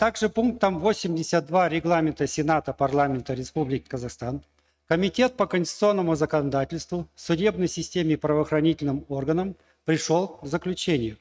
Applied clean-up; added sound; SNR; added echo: neural mask model RNNoise.